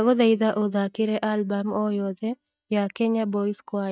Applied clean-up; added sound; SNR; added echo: neural mask model DeepFilterNet 3.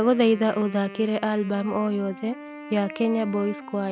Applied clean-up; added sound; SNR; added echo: none; Wind instrument, woodwind instrument; 16 dB; none.